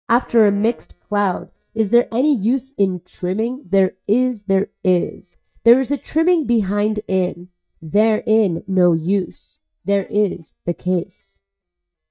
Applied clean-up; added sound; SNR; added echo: neural mask model DeepFilterNet 3.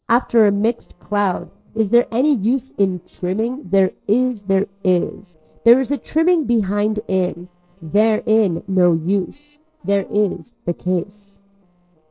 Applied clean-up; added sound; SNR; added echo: neural separator model SepFormer DNS4.